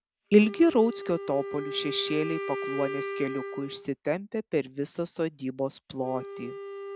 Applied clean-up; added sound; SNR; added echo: none; Wind instrument, woodwind instrument; 9 dB; none.